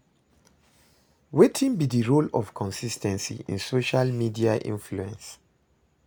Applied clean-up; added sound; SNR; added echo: none; none; none; none.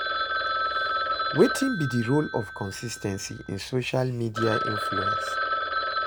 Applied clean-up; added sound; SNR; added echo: none; Telephone; 1 dB; none.